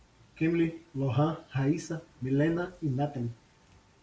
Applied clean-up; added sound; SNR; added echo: none; none; none; none.